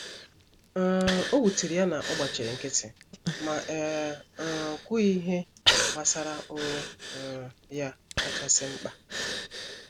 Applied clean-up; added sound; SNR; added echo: none; Breathing; 4 dB; none.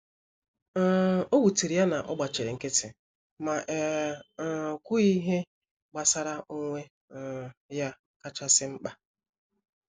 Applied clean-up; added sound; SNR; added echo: none; none; none; none.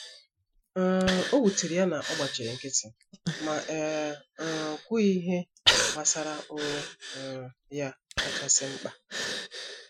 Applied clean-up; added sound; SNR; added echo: classical method Wiener filter.